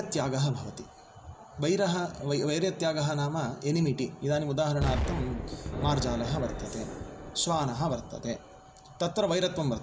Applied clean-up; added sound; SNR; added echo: none; Explosion; 9 dB; none.